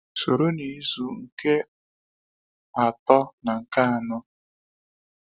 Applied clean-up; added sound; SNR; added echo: none; none; none; none.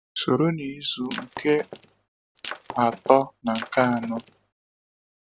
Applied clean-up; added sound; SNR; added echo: none; Shatter; 14 dB; none.